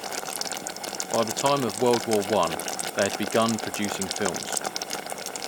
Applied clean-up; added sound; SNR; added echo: none; Boiling; 4 dB; none.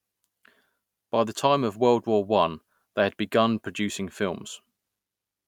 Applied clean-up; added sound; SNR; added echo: none; none; none; none.